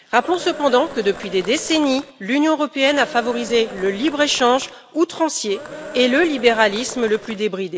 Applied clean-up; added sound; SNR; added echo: none; Cheering; 15 dB; none.